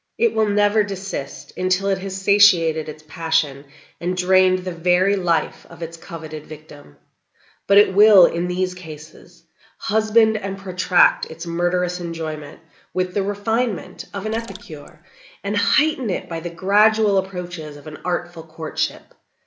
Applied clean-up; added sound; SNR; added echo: none; Splash, splatter; 19 dB; none.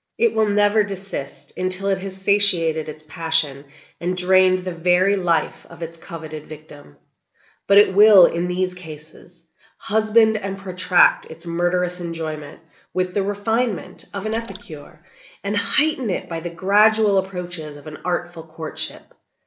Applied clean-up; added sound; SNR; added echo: neural separator model SepFormer DNS4.